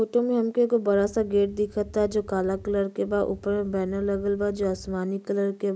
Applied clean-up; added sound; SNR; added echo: none; Wind; 19 dB; none.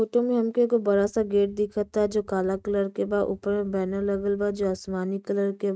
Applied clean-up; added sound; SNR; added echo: neural mask model RNNoise.